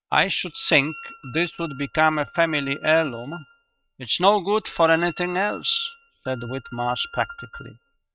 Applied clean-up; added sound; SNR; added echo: neural mask model RNNoise.